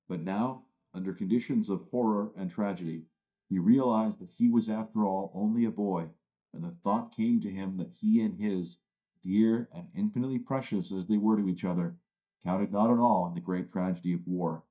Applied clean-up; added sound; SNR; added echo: neural mask model DeepFilterNet 3.